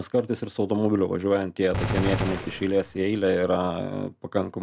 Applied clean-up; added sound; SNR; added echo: none; Gunshot, gunfire; 5 dB; none.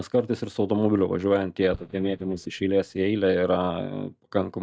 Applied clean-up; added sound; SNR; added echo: neural mask model DeepFilterNet 3.